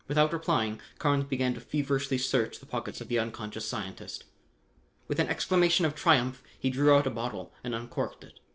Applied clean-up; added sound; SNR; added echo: neural separator model SepFormer DNS4.